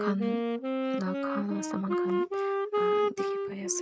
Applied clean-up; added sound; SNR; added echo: neural mask model RNNoise.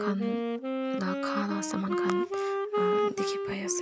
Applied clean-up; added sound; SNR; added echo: none; Wind instrument, woodwind instrument; -4 dB; none.